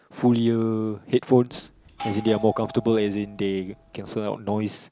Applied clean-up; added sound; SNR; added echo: none; Doorbell; 16 dB; none.